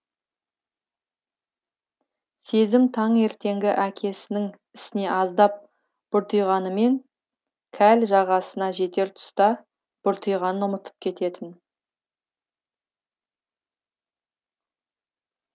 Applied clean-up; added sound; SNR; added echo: none; none; none; none.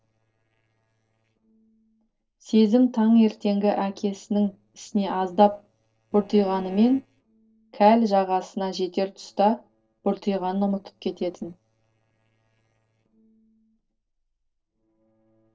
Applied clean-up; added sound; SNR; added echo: neural separator model SepFormer DNS4.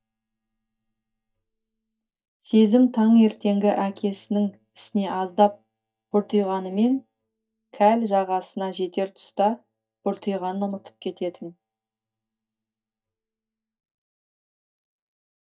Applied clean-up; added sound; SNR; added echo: neural mask model DeepFilterNet 3.